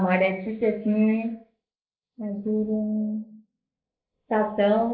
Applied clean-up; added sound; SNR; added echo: neural mask model Resemble Enhance denoiser.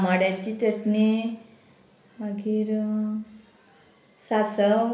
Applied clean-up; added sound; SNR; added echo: none; none; none; none.